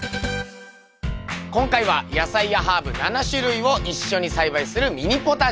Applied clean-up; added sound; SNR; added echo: none; none; none; none.